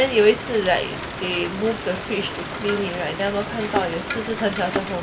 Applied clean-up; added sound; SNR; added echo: none; Thump, thud + Rain; 6 dB; none.